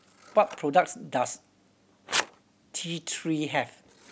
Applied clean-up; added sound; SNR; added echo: none; Scissors; 10 dB; none.